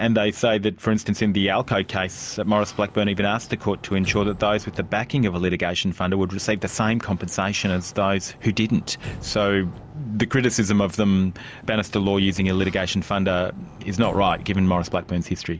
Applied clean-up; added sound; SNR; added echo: none; Sliding door; 19 dB; none.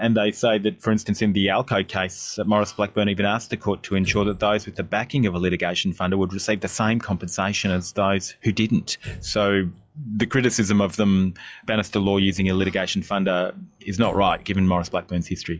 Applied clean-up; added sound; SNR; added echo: classical method log-MMSE.